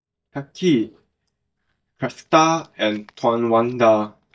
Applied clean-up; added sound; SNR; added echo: neural mask model DeepFilterNet 3.